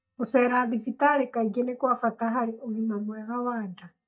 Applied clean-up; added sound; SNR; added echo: neural mask model DeepFilterNet 3.